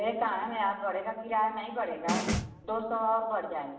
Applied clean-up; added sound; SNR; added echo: none; Snare drum; 3 dB; reverberation time 0.8 s.